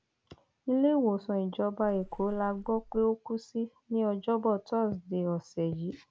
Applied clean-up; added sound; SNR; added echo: none; Water / Splash, splatter; 17 dB; none.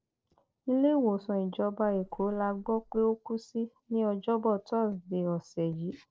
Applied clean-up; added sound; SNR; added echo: neural separator model SepFormer DNS4.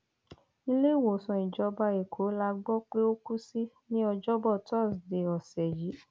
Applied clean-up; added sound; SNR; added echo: none; none; none; none.